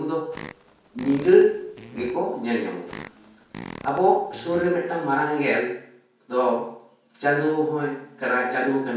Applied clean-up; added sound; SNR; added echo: none; Fart; 17 dB; reverberation time 0.5 s.